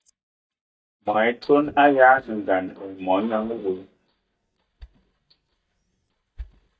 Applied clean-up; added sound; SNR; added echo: neural mask model DeepFilterNet 3.